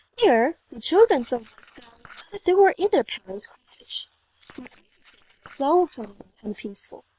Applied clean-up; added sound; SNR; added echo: neural separator model SepFormer WHAM!.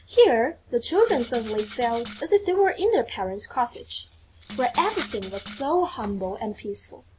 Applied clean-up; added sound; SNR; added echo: none; Rattle (instrument); 17 dB; none.